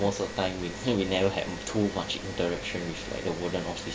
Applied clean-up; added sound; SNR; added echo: none; Telephone; 16 dB; none.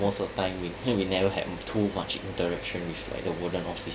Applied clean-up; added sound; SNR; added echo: none; none; none; none.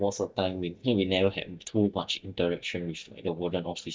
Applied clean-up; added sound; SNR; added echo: neural mask model DeepFilterNet 3.